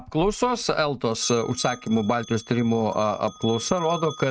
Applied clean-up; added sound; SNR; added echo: neural mask model RNNoise.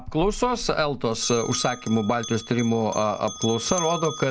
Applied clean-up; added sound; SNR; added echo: none; Bell; 11 dB; none.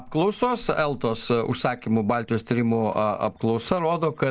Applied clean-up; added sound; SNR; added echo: neural mask model Resemble Enhance denoiser.